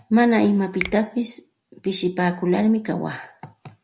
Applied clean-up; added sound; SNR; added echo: none; Finger snapping; 15 dB; none.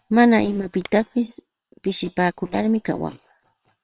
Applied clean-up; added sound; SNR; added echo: neural separator model SepFormer WHAM!.